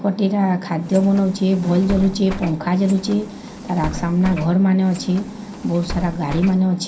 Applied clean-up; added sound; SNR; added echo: none; Bus; 14 dB; reverberation time 0.3 s.